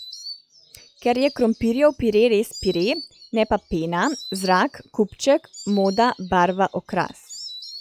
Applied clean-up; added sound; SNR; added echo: classical method log-MMSE.